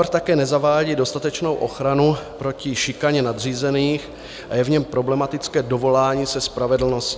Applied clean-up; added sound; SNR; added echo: none; none; none; none.